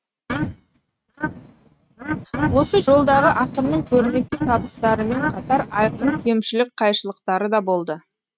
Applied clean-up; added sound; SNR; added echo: neural mask model RNNoise.